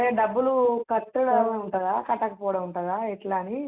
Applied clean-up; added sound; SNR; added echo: none; Brass instrument; 11 dB; none.